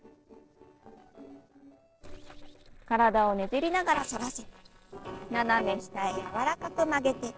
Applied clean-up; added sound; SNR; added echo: neural separator model SepFormer DNS4.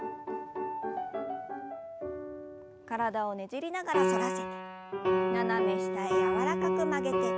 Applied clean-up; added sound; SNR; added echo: none; none; none; none.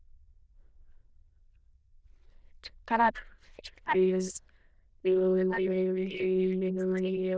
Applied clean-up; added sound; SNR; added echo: neural diffusion model UNIVERSE++.